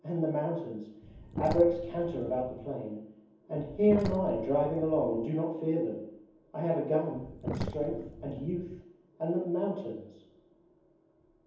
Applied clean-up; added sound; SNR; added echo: none; Sink (filling or washing); 8 dB; reverberation time 0.9 s.